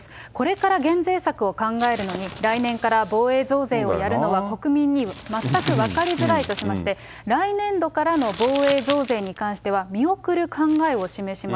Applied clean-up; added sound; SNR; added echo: none; Crumpling, crinkling; 15 dB; none.